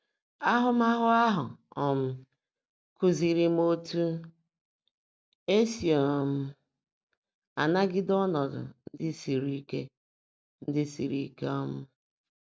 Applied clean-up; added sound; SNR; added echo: none; none; none; none.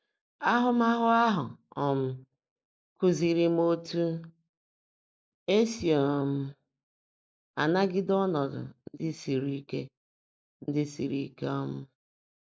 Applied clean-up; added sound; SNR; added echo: neural mask model Resemble Enhance denoiser.